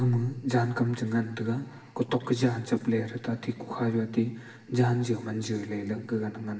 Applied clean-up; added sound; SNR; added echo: none; none; none; reverberation time 0.9 s.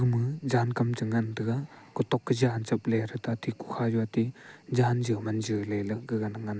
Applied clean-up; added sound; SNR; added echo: none; none; none; none.